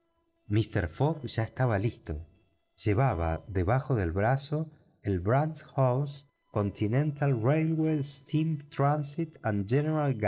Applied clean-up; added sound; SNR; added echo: neural separator model SepFormer DNS4.